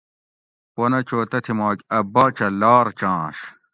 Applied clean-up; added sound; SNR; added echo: neural mask model Resemble Enhance denoiser.